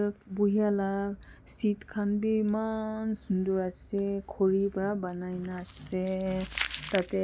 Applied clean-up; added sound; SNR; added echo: none; none; none; none.